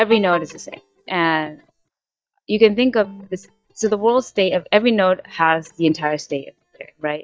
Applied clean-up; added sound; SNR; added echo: neural mask model DeepFilterNet 3.